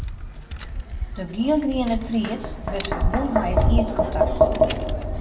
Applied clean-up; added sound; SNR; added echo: none; Tap; -4 dB; reverberation time 0.7 s.